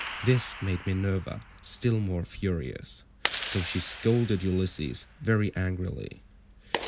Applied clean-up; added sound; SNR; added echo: none; Clapping; 11 dB; none.